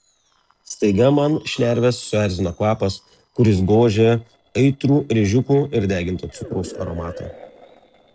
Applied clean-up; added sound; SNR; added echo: neural separator model SepFormer DNS4.